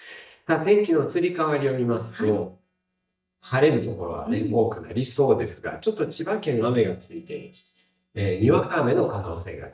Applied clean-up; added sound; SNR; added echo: neural mask model DeepFilterNet 3.